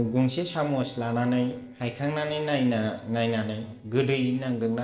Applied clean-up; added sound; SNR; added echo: neural separator model SepFormer DNS4.